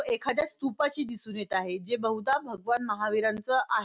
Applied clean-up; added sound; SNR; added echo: none; none; none; none.